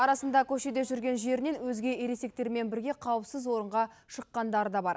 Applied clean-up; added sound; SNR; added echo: none; none; none; none.